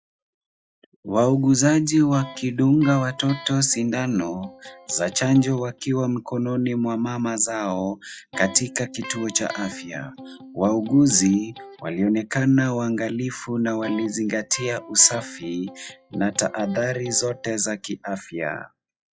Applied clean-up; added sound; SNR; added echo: classical method log-MMSE.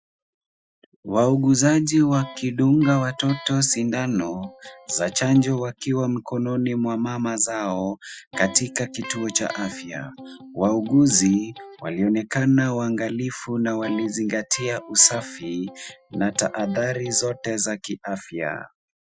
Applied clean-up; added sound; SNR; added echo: classical method Wiener filter.